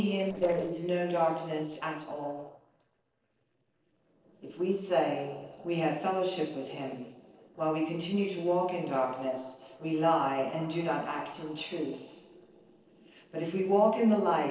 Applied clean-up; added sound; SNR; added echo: neural separator model SepFormer DNS4.